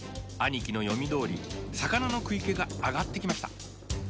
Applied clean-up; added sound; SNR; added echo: none; Thunder; 14 dB; none.